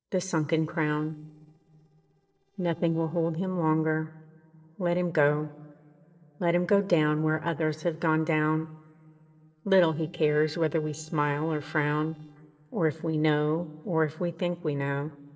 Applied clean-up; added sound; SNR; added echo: neural separator model SepFormer DNS4.